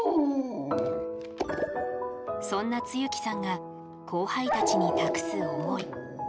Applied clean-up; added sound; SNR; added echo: none; Dog; 0 dB; none.